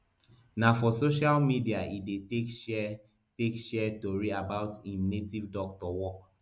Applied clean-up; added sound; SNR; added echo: none; none; none; none.